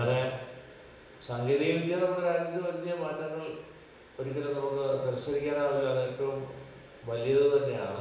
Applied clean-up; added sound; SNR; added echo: none; none; none; reverberation time 0.9 s.